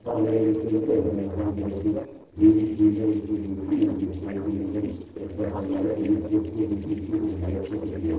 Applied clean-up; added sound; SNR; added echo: neural separator model SepFormer DNS4.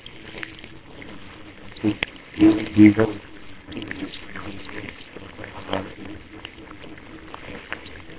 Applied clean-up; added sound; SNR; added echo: neural separator model SepFormer WHAMR!.